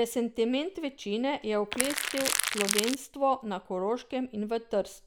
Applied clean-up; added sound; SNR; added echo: none; Crackle; 0 dB; none.